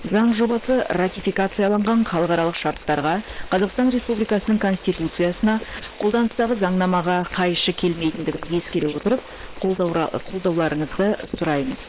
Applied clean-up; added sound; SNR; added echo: neural separator model SepFormer WHAM!.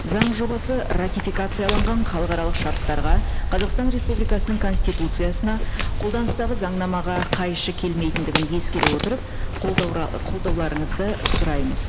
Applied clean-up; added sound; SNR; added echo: none; Walk, footsteps; -3 dB; none.